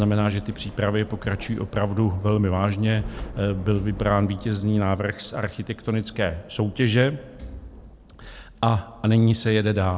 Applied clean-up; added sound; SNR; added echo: none; Thump, thud + Thunder / Rain; 17 dB; none.